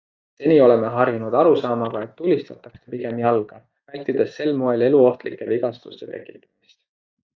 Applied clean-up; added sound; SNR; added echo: neural mask model DeepFilterNet 3.